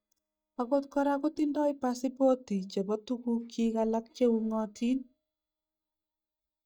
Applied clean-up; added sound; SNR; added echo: neural mask model DeepFilterNet 3.